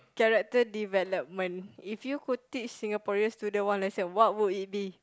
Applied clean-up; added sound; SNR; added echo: none; none; none; none.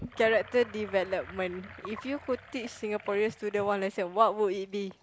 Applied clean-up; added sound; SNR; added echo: none; Sink (filling or washing) / Gurgling; 18 dB; none.